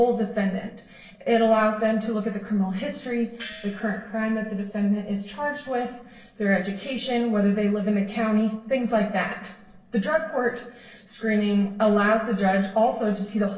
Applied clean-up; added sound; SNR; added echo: neural separator model SepFormer DNS4.